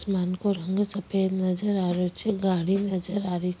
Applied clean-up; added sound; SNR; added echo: none; Snare drum; 19 dB; none.